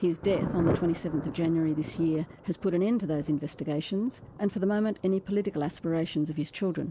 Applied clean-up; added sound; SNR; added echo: none; Thunder; 10 dB; none.